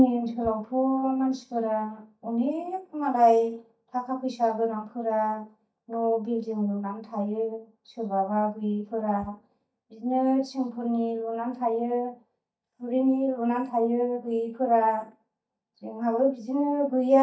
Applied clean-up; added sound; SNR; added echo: neural mask model DeepFilterNet 3.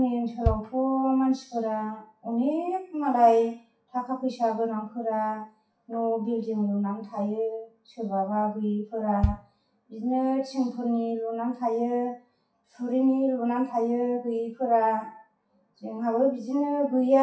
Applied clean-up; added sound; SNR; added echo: classical method WPE with log-MMSE.